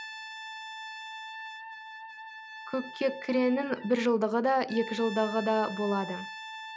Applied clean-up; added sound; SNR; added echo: none; Brass instrument; 12 dB; none.